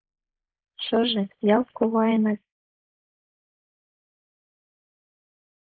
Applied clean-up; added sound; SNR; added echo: neural mask model Resemble Enhance denoiser.